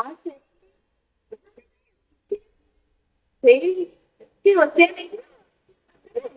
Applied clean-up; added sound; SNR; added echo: neural mask model DeepFilterNet 3.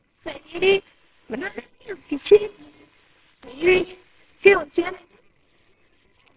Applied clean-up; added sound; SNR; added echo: neural separator model SepFormer WHAMR!.